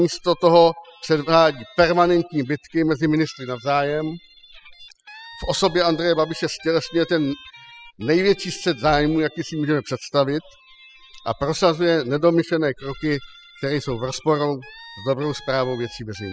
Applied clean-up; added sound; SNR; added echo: classical method spectral subtraction.